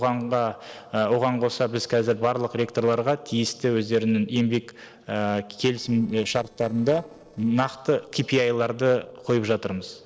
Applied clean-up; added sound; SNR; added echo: neural separator model SepFormer DNS4.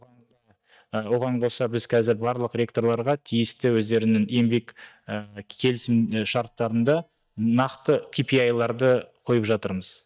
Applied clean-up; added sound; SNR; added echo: neural mask model DeepFilterNet 3.